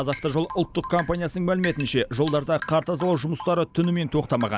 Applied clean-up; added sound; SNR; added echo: none; Drip / Rain; 16 dB; none.